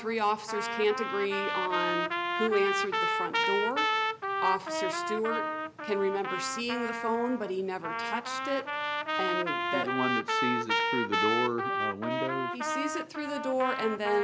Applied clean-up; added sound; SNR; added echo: none; Trumpet; 0 dB; none.